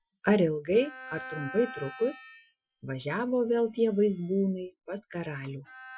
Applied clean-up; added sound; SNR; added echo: classical method Wiener filter.